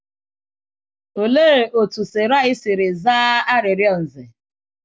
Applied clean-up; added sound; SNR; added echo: none; none; none; none.